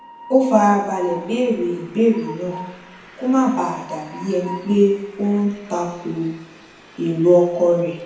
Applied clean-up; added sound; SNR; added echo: none; Train; 19 dB; reverberation time 0.8 s.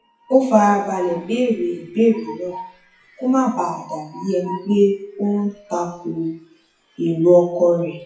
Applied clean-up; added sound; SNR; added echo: classical method WPE with log-MMSE.